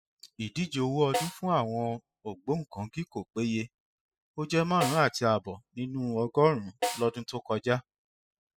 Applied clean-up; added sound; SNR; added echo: classical method spectral subtraction.